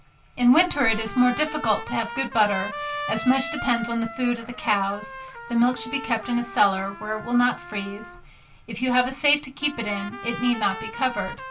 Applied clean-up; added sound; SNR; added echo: none; Trumpet; 12 dB; reverberation time 0.2 s.